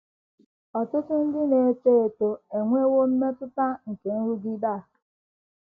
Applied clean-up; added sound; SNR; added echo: none; none; none; none.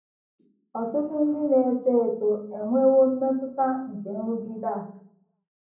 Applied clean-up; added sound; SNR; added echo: none; none; none; reverberation time 0.6 s.